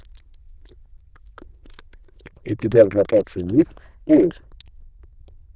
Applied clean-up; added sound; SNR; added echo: neural diffusion model UNIVERSE++.